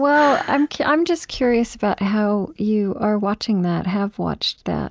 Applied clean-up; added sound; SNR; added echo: none; none; none; none.